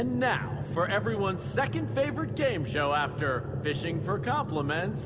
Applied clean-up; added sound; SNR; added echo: none; none; none; none.